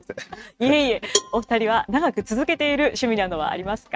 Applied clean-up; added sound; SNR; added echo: neural mask model RNNoise.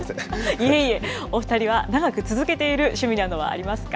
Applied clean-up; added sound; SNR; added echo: none; none; none; none.